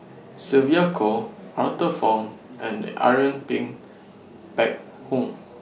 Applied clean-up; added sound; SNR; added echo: none; none; none; none.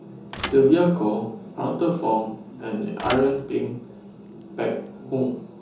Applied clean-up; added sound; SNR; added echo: none; Thump, thud; 15 dB; reverberation time 0.6 s.